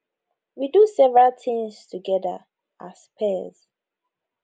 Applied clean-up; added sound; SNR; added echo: none; none; none; none.